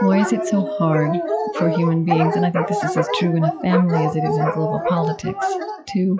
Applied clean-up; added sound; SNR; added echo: classical method log-MMSE.